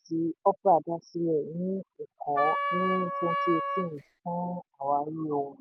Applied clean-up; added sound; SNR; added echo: none; Wind instrument, woodwind instrument; 1 dB; none.